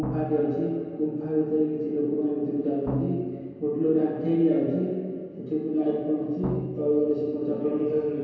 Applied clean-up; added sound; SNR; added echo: none; Drum; 11 dB; reverberation time 2.2 s.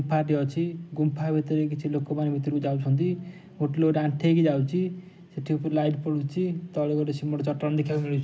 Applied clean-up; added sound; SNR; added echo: none; none; none; none.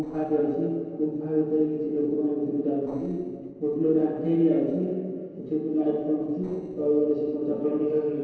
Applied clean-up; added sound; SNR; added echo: neural separator model SepFormer DNS4.